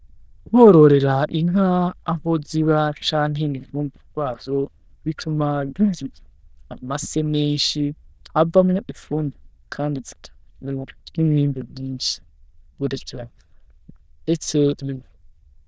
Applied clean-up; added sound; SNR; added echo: neural diffusion model UNIVERSE++.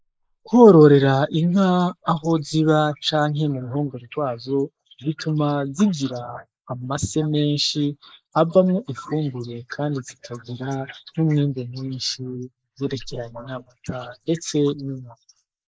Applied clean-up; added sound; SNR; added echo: neural mask model Resemble Enhance denoiser.